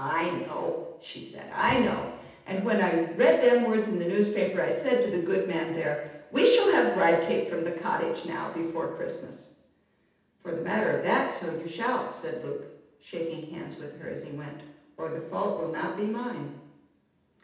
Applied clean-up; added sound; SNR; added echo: none; none; none; reverberation time 0.8 s.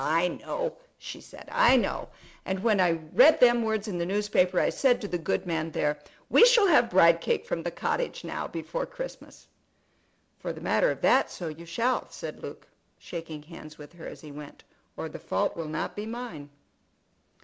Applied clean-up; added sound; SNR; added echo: none; none; none; none.